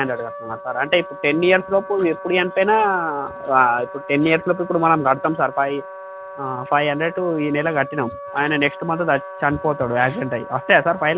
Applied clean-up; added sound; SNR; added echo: none; Wind instrument, woodwind instrument; 14 dB; none.